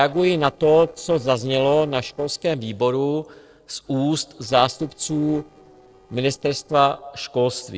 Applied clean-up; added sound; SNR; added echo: neural separator model SepFormer DNS4.